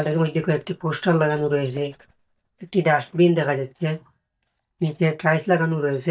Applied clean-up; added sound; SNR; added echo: neural mask model DeepFilterNet 3.